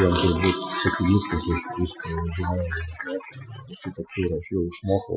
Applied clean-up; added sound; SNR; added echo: classical method Wiener filter.